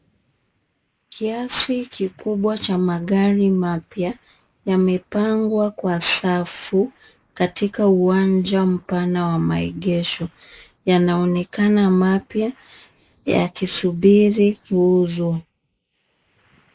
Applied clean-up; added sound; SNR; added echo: neural mask model Resemble Enhance denoiser.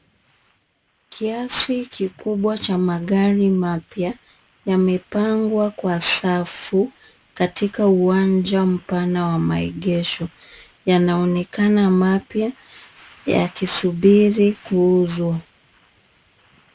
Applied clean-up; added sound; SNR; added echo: none; none; none; none.